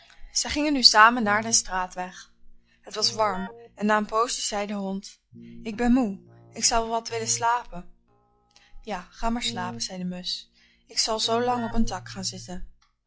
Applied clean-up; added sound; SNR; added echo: classical method log-MMSE.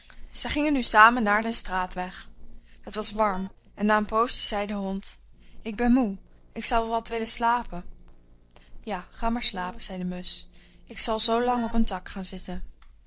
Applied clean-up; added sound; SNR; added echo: neural separator model SepFormer DNS4.